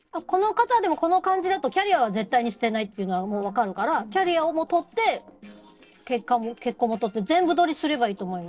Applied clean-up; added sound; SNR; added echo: neural separator model SepFormer DNS4.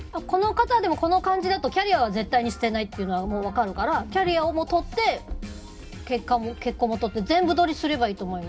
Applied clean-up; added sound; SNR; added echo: none; Walk, footsteps; 18 dB; reverberation time 0.3 s.